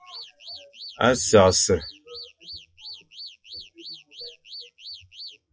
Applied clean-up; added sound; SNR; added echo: classical method log-MMSE.